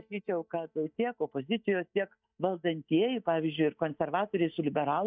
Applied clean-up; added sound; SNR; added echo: neural mask model DeepFilterNet 3.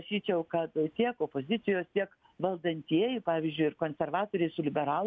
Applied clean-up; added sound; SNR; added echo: none; none; none; none.